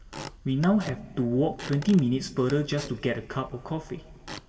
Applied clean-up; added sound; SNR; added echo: none; Squeak / Wood; 16 dB; reverberation time 1.6 s.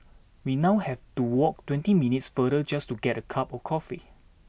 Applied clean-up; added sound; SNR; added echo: none; none; none; none.